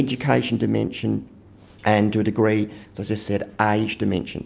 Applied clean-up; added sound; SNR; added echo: none; none; none; none.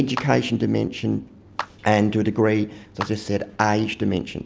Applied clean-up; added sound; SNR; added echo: none; Clapping; 16 dB; none.